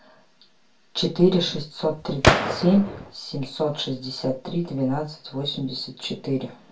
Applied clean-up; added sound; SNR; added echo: none; Gunshot, gunfire; -2 dB; reverberation time 0.2 s.